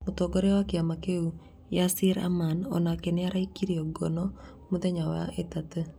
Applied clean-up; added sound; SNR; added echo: none; none; none; none.